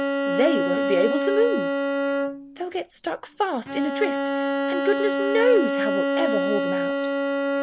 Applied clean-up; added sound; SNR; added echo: none; Bowed string instrument; -1 dB; none.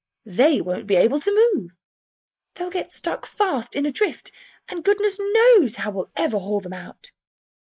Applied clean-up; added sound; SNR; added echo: neural mask model Resemble Enhance denoiser.